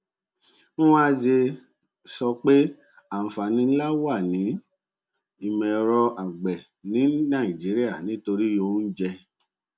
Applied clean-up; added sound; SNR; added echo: none; none; none; none.